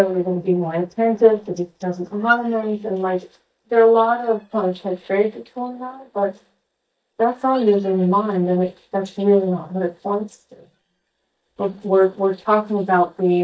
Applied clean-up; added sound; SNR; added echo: neural mask model DeepFilterNet 3.